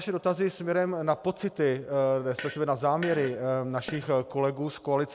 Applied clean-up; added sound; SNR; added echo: none; Fart; 15 dB; none.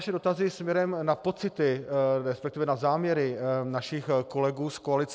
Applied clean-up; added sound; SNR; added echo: none; none; none; none.